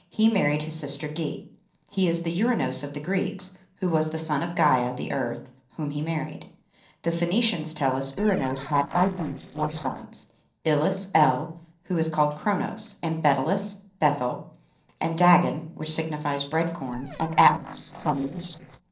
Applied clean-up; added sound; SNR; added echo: neural separator model SepFormer DNS4.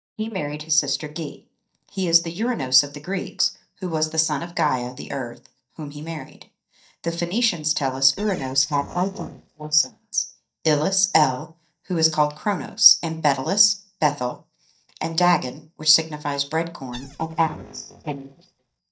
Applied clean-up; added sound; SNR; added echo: neural mask model DeepFilterNet 3.